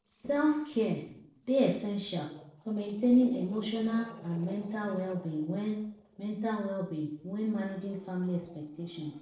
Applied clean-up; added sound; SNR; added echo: neural separator model SepFormer DNS4.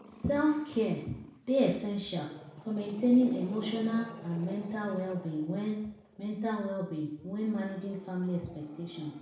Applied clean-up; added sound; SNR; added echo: none; Growling; 18 dB; reverberation time 0.7 s.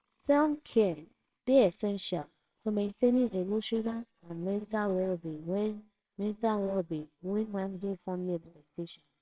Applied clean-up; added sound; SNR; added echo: neural separator model SepFormer WHAMR!.